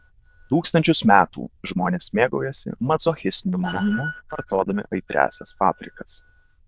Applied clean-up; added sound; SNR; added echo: neural diffusion model UNIVERSE++.